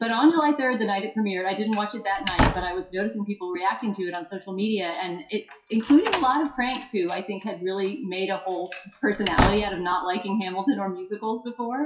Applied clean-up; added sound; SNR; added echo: classical method WPE with log-MMSE.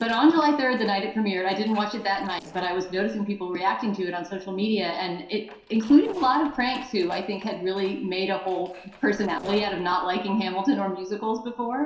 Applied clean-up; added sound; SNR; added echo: neural separator model SepFormer DNS4.